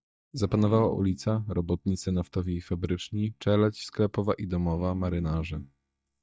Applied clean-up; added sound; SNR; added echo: neural mask model DeepFilterNet 3.